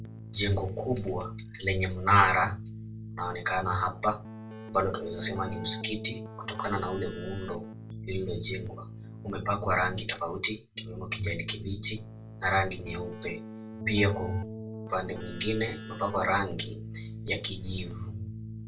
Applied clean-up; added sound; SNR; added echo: none; Keyboard (musical); 14 dB; reverberation time 0.2 s.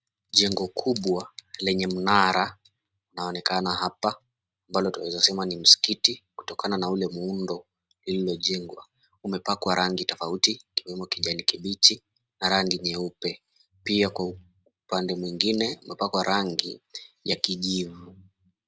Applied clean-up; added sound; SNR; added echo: none; none; none; none.